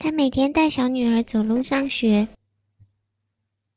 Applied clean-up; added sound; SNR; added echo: neural separator model SepFormer DNS4.